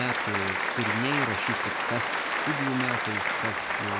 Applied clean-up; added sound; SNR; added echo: none; Applause; -4 dB; none.